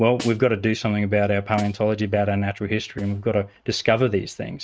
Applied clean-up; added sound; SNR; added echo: neural mask model RNNoise.